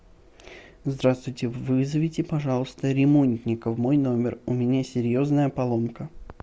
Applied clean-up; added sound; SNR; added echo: none; none; none; none.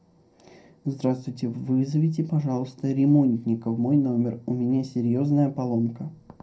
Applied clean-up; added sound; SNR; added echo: none; none; none; reverberation time 0.2 s.